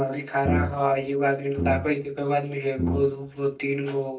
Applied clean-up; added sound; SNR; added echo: neural mask model DeepFilterNet 3.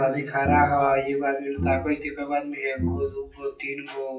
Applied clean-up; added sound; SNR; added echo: classical method WPE with log-MMSE.